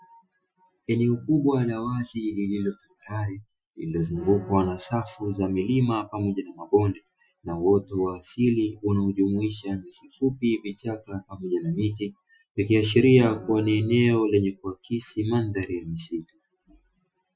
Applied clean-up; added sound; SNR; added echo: classical method Wiener filter.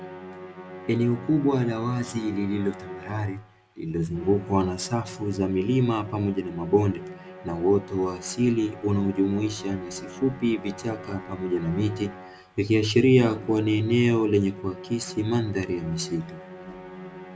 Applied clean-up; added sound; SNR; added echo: none; Musical instrument; 15 dB; none.